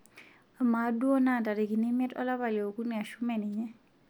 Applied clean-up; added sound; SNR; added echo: none; none; none; none.